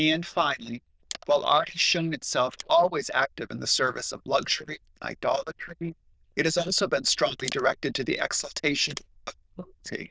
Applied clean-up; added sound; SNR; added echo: neural diffusion model UNIVERSE++.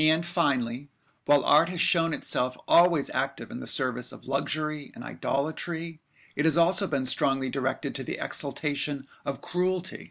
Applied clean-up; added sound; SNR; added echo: none; none; none; none.